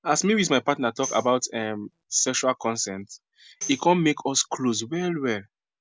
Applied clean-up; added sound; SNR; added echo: none; Tambourine; 16 dB; none.